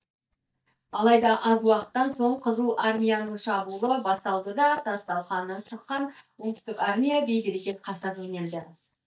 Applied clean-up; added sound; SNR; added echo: neural mask model DeepFilterNet 3.